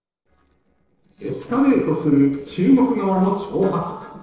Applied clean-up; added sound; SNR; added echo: neural separator model SepFormer DNS4.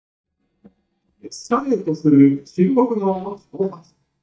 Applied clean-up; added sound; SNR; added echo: neural mask model DeepFilterNet 3.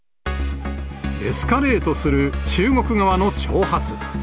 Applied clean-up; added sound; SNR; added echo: none; none; none; none.